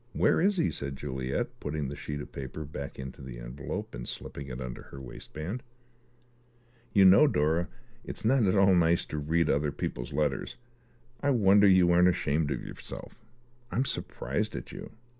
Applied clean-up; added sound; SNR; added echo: none; none; none; none.